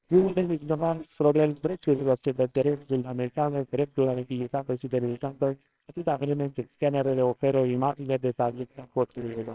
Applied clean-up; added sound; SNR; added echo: neural separator model SepFormer WHAMR!.